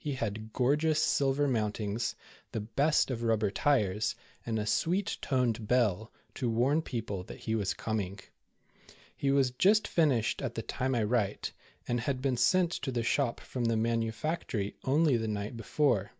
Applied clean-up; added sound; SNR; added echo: none; none; none; none.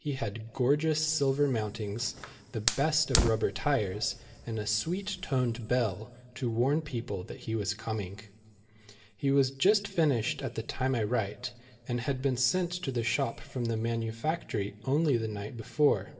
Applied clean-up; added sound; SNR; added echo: none; Fire; 5 dB; reverberation time 2.6 s.